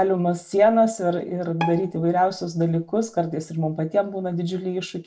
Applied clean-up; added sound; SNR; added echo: none; Bowed string instrument; 13 dB; reverberation time 0.2 s.